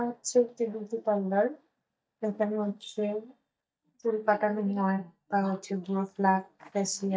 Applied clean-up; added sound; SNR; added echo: neural mask model DeepFilterNet 3.